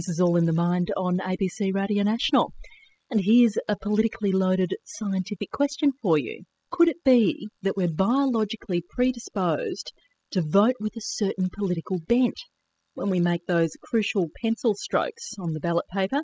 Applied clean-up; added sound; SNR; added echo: classical method spectral subtraction.